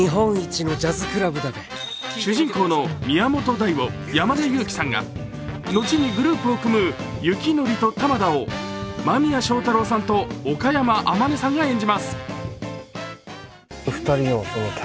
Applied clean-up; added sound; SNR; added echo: none; none; none; none.